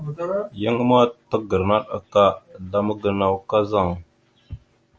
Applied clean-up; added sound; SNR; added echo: none; none; none; none.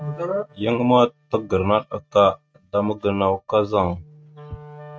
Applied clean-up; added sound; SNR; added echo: neural mask model RNNoise.